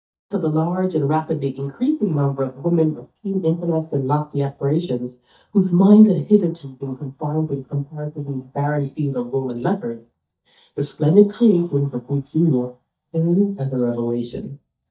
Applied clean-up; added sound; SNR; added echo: neural mask model DeepFilterNet 3.